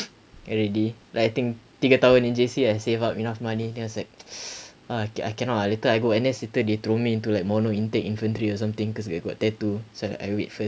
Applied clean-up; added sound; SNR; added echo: none; none; none; none.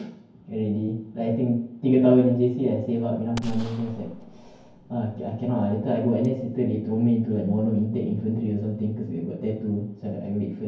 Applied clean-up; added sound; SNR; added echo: none; Gunshot, gunfire; 15 dB; reverberation time 0.9 s.